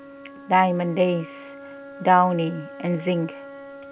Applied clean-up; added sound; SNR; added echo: none; Wind instrument, woodwind instrument; 17 dB; none.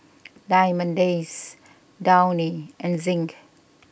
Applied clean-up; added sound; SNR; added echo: none; none; none; none.